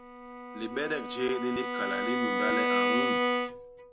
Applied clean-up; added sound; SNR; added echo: none; Bowed string instrument; -4 dB; none.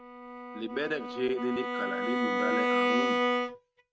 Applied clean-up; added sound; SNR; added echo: neural mask model RNNoise.